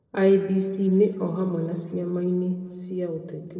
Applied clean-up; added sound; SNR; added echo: neural separator model SepFormer DNS4.